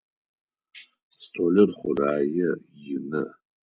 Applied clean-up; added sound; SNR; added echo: none; none; none; none.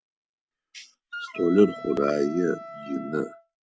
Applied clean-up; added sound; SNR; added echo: none; Wind instrument, woodwind instrument; 14 dB; none.